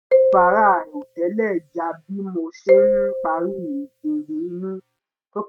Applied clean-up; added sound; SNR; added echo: neural mask model RNNoise.